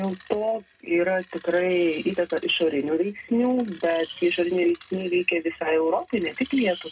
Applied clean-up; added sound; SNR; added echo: none; Screech; 16 dB; reverberation time 0.2 s.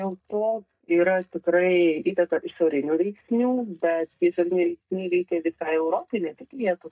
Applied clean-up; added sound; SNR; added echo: neural mask model DeepFilterNet 3.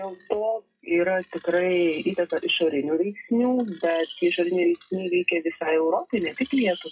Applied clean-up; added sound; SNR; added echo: classical method WPE with log-MMSE.